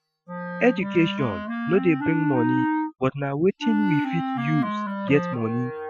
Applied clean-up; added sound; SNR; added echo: classical method Wiener filter.